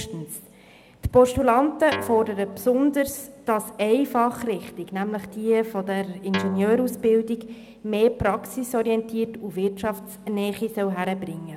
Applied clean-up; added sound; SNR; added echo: none; Guitar; 11 dB; none.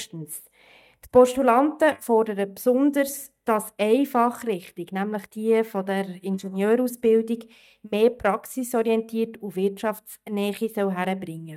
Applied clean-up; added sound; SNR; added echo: neural mask model DeepFilterNet 3.